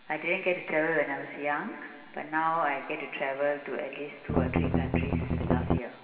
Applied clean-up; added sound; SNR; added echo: none; Strum; -5 dB; reverberation time 2.2 s.